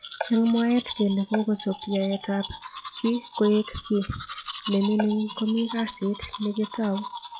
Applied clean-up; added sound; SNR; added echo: classical method log-MMSE.